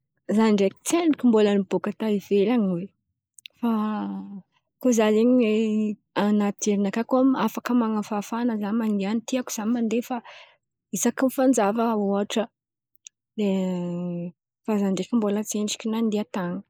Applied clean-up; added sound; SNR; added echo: neural mask model Resemble Enhance denoiser.